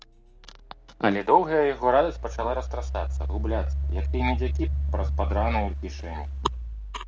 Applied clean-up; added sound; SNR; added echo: none; Engine; 2 dB; none.